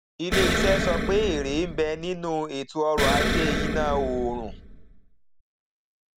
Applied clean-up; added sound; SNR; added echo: none; Explosion; 0 dB; none.